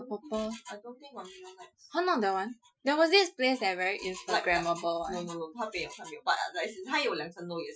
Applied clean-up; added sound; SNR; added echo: classical method Wiener filter.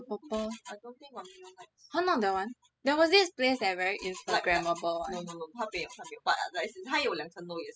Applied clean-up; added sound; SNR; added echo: classical method spectral subtraction.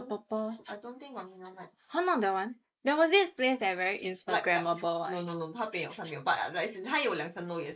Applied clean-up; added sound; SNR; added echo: neural mask model Resemble Enhance denoiser.